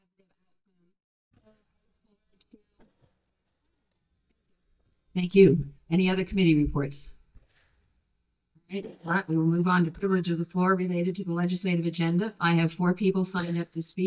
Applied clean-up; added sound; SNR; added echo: neural mask model DeepFilterNet 3.